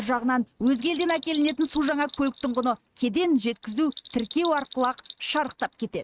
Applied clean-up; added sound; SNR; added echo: neural mask model RNNoise.